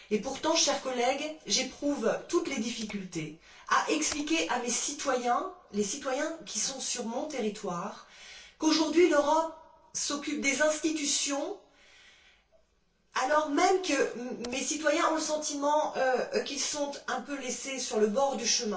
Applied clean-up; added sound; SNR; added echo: neural separator model SepFormer DNS4.